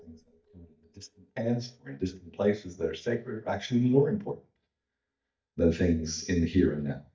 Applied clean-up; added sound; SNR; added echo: neural mask model DeepFilterNet 3.